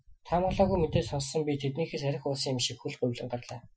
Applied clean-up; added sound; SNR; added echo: classical method Wiener filter.